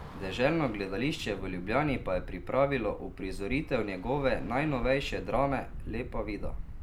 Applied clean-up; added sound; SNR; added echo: none; Traffic noise, roadway noise / Bus; 8 dB; none.